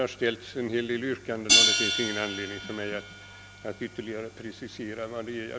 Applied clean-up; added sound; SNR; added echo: none; Hi-hat; -2 dB; none.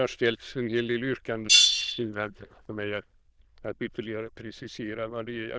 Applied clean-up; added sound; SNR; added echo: neural diffusion model UNIVERSE++.